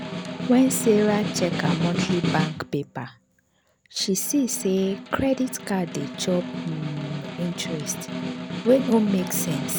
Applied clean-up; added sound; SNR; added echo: none; Snare drum; 6 dB; none.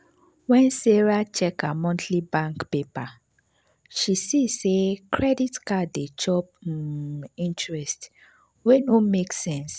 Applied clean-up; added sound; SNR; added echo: none; none; none; none.